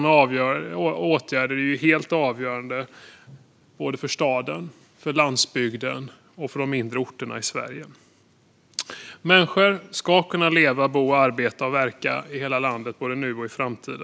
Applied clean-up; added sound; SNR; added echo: none; none; none; none.